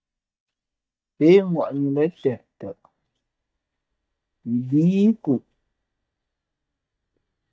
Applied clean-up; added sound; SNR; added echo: neural mask model DeepFilterNet 3.